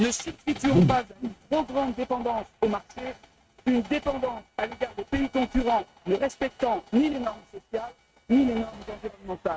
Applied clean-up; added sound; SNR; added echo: neural mask model RNNoise.